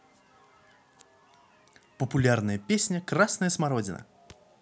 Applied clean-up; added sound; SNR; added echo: none; none; none; none.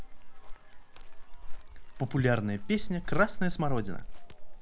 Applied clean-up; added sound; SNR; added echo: none; Chirp, tweet; 0 dB; none.